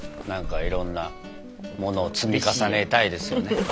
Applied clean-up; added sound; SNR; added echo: none; Zipper (clothing); 8 dB; none.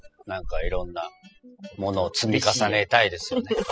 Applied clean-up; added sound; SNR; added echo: classical method spectral subtraction.